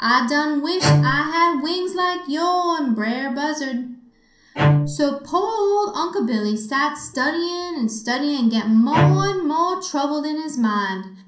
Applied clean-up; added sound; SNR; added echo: none; Bowed string instrument; 1 dB; reverberation time 0.6 s.